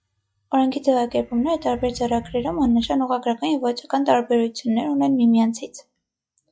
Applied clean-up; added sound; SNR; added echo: classical method log-MMSE.